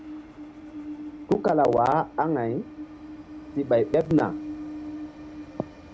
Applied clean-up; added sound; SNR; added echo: none; Train; 12 dB; none.